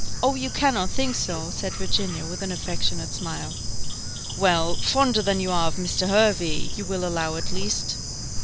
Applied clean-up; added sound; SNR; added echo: none; Bird / Insect; 0 dB; none.